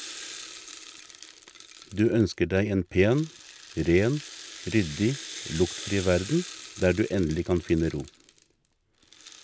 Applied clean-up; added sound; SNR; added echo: none; Rattle (instrument); 15 dB; none.